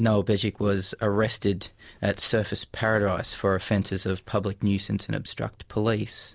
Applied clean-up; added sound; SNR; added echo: none; none; none; none.